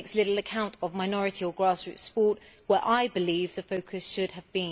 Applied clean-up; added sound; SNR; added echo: none; none; none; none.